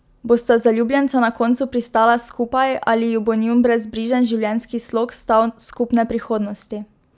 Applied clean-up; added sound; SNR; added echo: none; none; none; none.